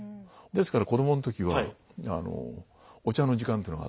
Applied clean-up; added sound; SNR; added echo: none; none; none; none.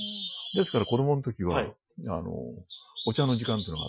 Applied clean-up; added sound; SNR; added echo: classical method Wiener filter.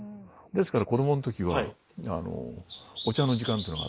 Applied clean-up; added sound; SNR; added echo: neural mask model Resemble Enhance denoiser.